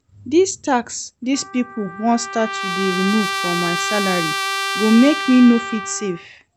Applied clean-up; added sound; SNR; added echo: none; Trumpet; 7 dB; none.